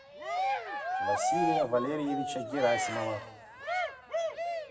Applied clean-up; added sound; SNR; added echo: none; Cheering; -1 dB; reverberation time 1.0 s.